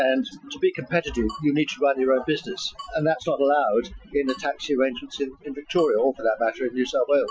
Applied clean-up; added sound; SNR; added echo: classical method Wiener filter.